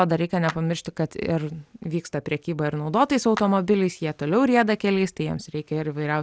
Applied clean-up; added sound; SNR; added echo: none; Clapping; 18 dB; none.